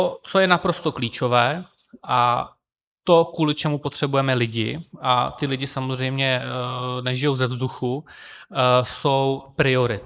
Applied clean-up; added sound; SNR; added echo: neural mask model Resemble Enhance denoiser.